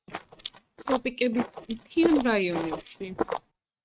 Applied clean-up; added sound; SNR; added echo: neural mask model RNNoise.